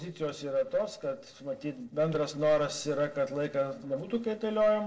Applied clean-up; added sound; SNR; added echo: neural separator model SepFormer DNS4.